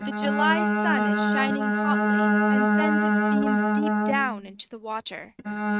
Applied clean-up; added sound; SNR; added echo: neural mask model RNNoise.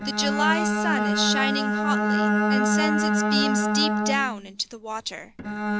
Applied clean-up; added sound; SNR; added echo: none; Bowed string instrument; -5 dB; none.